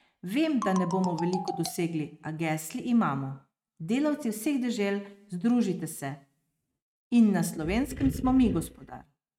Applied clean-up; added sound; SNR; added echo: neural mask model RNNoise.